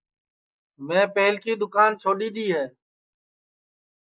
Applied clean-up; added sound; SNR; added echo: neural mask model Resemble Enhance denoiser.